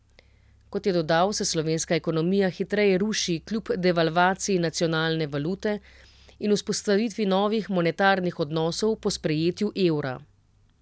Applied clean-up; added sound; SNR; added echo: none; none; none; none.